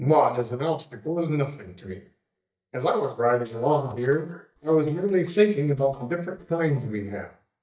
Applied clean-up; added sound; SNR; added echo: neural mask model DeepFilterNet 3.